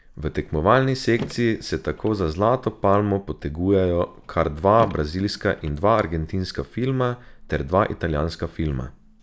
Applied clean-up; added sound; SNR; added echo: none; Car; 18 dB; none.